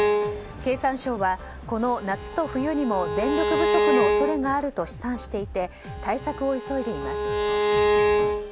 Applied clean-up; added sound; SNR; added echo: none; Bowed string instrument; -2 dB; none.